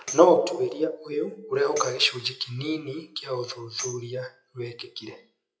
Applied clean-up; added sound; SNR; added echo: classical method WPE with log-MMSE.